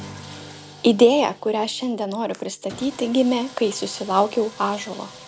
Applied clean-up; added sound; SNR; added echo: none; Strum + Sawing; 19 dB; none.